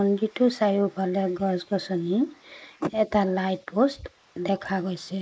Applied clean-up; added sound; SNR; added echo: neural mask model Resemble Enhance denoiser.